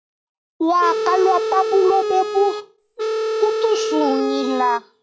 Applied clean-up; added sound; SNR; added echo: classical method log-MMSE.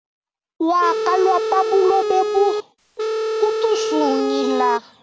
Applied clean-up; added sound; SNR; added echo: none; Telephone; 2 dB; none.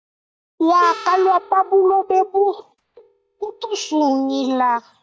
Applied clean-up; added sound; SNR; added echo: neural mask model DeepFilterNet 3.